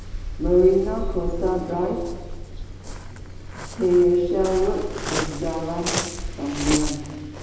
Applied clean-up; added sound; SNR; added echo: none; Waves, surf; 6 dB; reverberation time 1.0 s.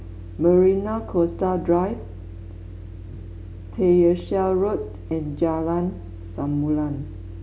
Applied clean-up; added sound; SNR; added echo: none; none; none; none.